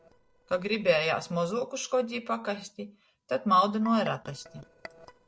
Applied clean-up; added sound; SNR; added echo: neural separator model SepFormer DNS4.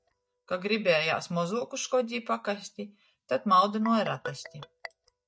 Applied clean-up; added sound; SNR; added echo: neural mask model DeepFilterNet 3.